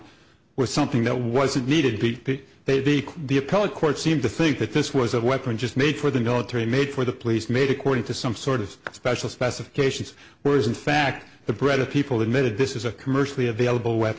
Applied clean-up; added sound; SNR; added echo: none; none; none; none.